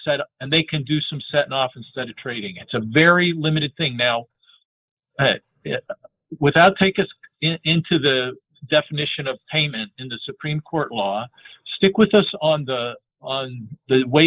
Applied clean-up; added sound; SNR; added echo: neural mask model Resemble Enhance denoiser.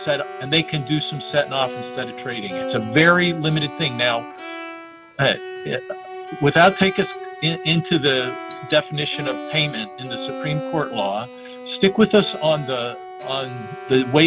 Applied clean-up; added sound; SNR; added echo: none; Bowed string instrument + Wind instrument, woodwind instrument; 11 dB; none.